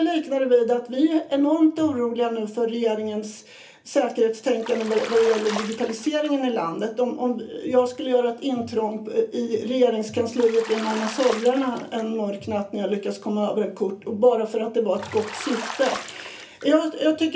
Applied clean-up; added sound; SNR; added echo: none; Bathtub (filling or washing); 13 dB; reverberation time 0.3 s.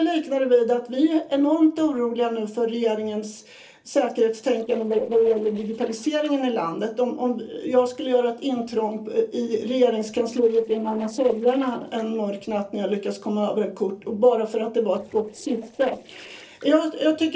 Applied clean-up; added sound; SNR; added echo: neural separator model SepFormer DNS4.